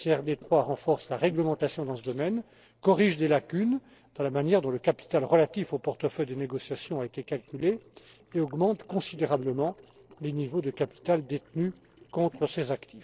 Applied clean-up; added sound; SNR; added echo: neural separator model SepFormer DNS4.